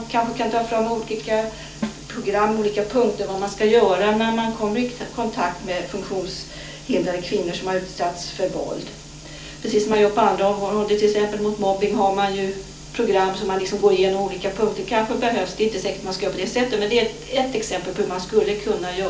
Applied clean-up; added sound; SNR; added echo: none; Snare drum; 14 dB; reverberation time 0.4 s.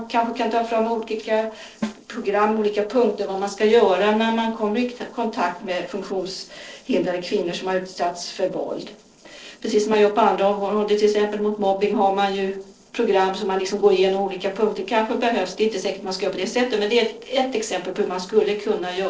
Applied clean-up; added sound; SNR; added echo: neural separator model SepFormer DNS4.